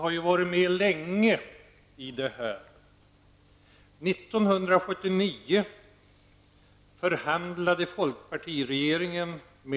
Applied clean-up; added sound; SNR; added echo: none; none; none; none.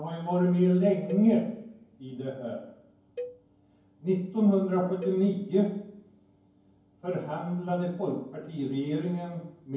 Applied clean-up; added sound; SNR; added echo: none; Cowbell; 17 dB; reverberation time 0.9 s.